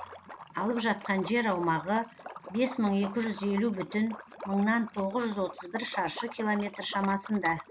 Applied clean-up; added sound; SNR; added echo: none; Liquid; 14 dB; none.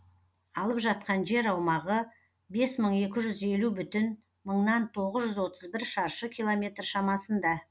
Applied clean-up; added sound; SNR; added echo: none; none; none; none.